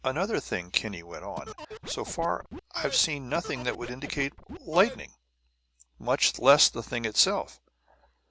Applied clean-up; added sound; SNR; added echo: none; Scratching (performance technique); 12 dB; none.